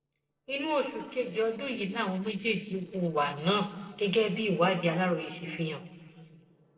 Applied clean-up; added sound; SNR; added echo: neural separator model SepFormer DNS4.